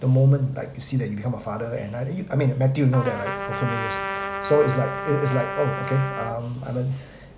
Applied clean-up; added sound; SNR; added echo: none; Trumpet; 6 dB; none.